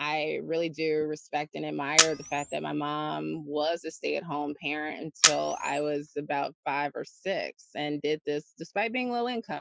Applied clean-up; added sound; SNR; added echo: classical method Wiener filter.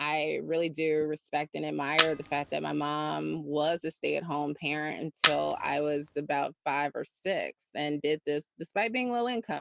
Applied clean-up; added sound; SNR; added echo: none; Camera; -1 dB; none.